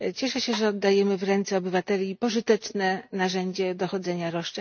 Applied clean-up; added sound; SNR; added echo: neural mask model RNNoise.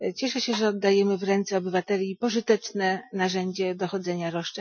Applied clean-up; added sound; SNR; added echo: classical method Wiener filter.